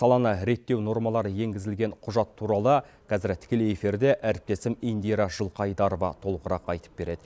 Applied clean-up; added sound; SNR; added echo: none; none; none; none.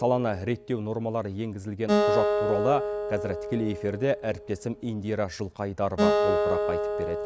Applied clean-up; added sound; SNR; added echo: none; Acoustic guitar; -1 dB; none.